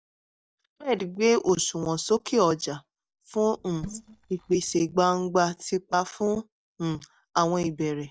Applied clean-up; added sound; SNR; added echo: neural mask model DeepFilterNet 3.